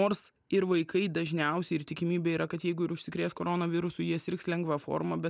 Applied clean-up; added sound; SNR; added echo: none; none; none; none.